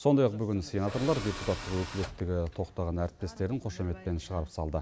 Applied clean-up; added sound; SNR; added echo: none; Tools; 13 dB; none.